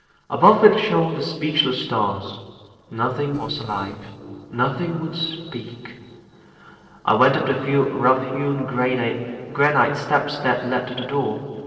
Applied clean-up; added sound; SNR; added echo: neural separator model SepFormer DNS4.